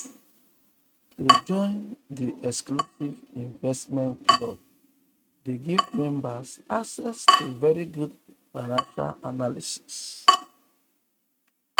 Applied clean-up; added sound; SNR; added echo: neural mask model RNNoise.